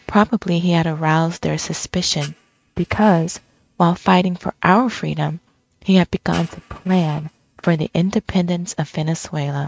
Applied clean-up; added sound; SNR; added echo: neural mask model RNNoise.